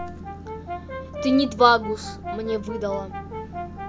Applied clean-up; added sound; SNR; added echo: none; Brass instrument; 10 dB; none.